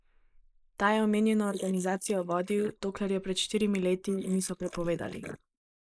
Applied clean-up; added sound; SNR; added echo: neural mask model Resemble Enhance denoiser.